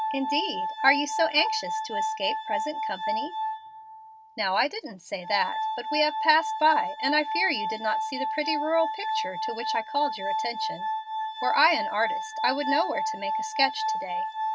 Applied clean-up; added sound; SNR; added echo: none; Glass; 2 dB; none.